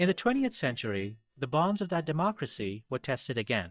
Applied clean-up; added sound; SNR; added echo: neural mask model DeepFilterNet 3.